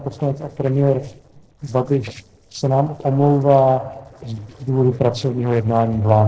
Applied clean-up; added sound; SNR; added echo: neural separator model SepFormer DNS4.